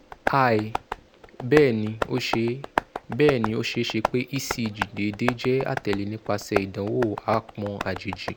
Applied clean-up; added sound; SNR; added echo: none; Tap; 7 dB; none.